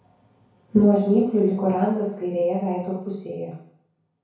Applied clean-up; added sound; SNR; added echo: none; none; none; reverberation time 0.6 s.